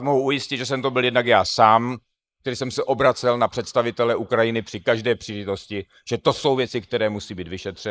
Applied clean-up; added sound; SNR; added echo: neural mask model Resemble Enhance denoiser.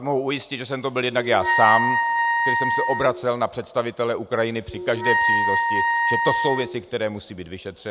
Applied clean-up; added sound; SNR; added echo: none; Wind instrument, woodwind instrument; -2 dB; none.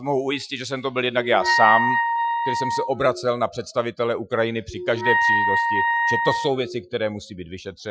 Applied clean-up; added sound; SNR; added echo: classical method Wiener filter.